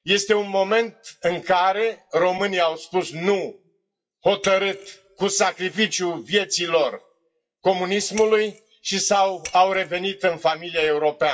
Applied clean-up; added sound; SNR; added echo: classical method WPE with log-MMSE.